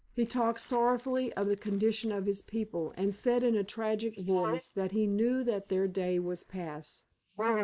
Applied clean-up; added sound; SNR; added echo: neural mask model Resemble Enhance denoiser.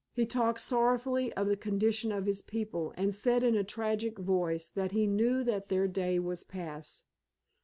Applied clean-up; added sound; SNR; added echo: none; none; none; none.